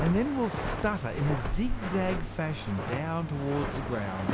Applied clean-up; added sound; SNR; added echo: none; Walk, footsteps; 3 dB; none.